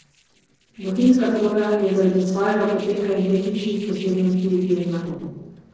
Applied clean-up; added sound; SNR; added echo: neural separator model SepFormer DNS4.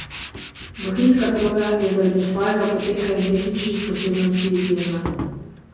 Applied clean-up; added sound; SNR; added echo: none; Tools; 12 dB; reverberation time 1.3 s.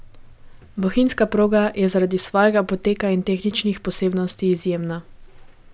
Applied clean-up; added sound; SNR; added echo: none; none; none; none.